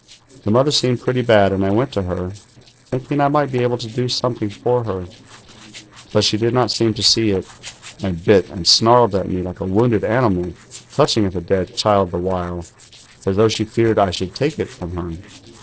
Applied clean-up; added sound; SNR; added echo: neural separator model SepFormer DNS4.